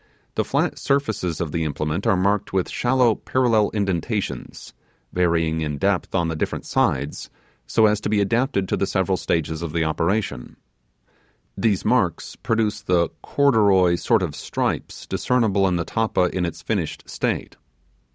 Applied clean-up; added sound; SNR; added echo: none; none; none; none.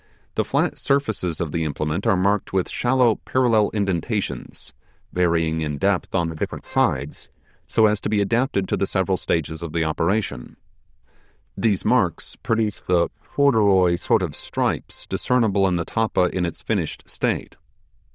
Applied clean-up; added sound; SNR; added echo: neural diffusion model UNIVERSE++.